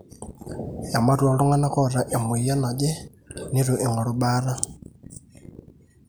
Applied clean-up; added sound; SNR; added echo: none; none; none; none.